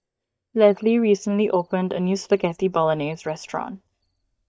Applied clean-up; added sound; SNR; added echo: neural mask model DeepFilterNet 3.